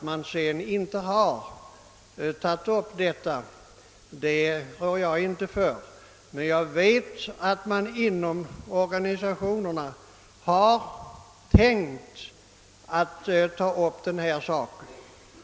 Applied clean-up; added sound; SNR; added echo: none; none; none; none.